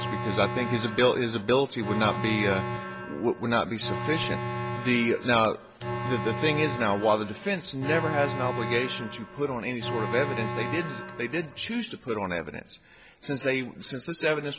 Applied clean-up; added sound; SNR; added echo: none; Alarm; 7 dB; none.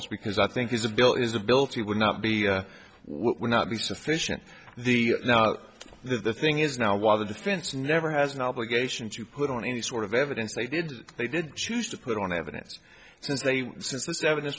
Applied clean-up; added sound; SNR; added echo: none; none; none; none.